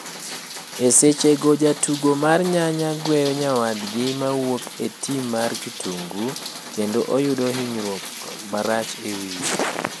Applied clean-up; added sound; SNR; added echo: none; Rain; 11 dB; none.